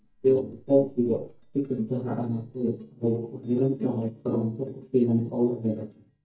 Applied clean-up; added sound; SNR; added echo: neural mask model DeepFilterNet 3.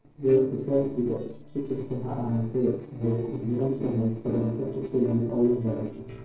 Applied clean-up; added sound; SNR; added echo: neural separator model SepFormer DNS4.